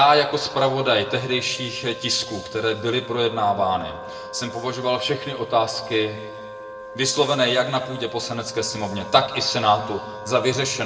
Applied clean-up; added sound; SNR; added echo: none; Wind instrument, woodwind instrument; 14 dB; reverberation time 1.6 s.